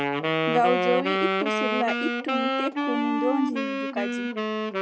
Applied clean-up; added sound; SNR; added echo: none; Wind instrument, woodwind instrument; -3 dB; none.